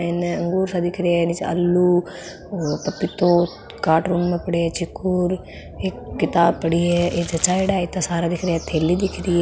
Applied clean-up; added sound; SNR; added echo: none; Crumpling, crinkling; 20 dB; none.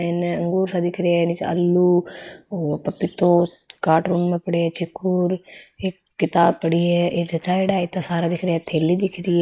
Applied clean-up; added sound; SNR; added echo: neural mask model Resemble Enhance denoiser.